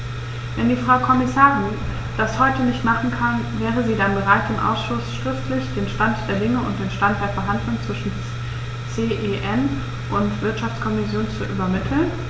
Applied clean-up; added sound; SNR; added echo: none; none; none; none.